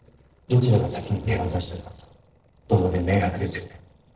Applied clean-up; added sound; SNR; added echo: neural separator model SepFormer DNS4.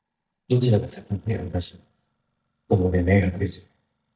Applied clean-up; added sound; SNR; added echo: neural mask model DeepFilterNet 3.